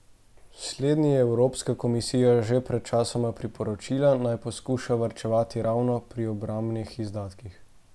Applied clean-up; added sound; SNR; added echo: none; none; none; none.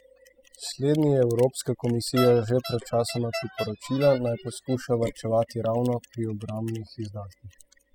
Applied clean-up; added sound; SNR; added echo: classical method spectral subtraction.